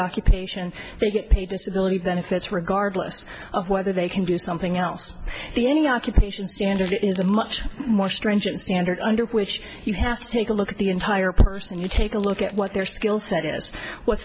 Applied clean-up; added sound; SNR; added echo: none; Coin (dropping); 16 dB; none.